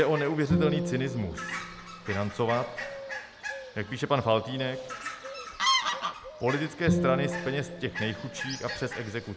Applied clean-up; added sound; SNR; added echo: none; Fowl + Bowed string instrument; 2 dB; none.